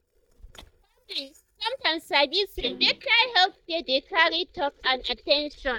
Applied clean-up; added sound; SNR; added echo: neural mask model DeepFilterNet 3.